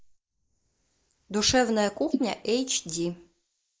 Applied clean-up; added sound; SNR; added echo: neural mask model Resemble Enhance denoiser.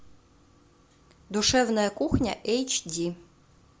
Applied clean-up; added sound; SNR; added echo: none; none; none; none.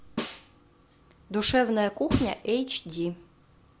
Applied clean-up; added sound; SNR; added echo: none; Snare drum; 12 dB; none.